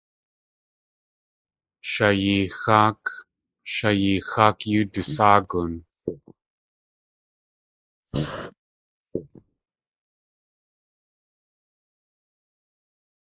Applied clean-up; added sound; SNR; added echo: neural mask model Resemble Enhance denoiser.